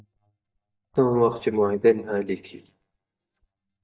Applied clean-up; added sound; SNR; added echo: neural mask model DeepFilterNet 3.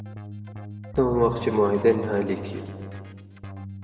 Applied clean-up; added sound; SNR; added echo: none; Keyboard (musical); 12 dB; reverberation time 2.1 s.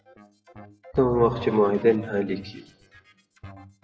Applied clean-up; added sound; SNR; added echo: classical method WPE with log-MMSE.